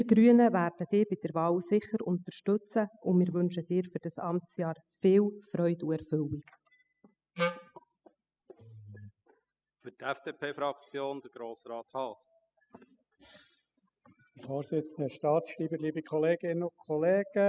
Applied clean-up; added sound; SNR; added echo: classical method spectral subtraction.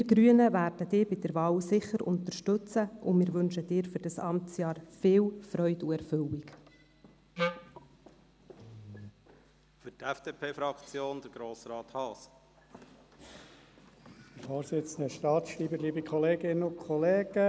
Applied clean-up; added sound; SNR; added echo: none; Wind instrument, woodwind instrument; 3 dB; none.